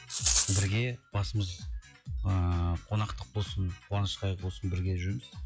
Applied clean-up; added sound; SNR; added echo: classical method log-MMSE.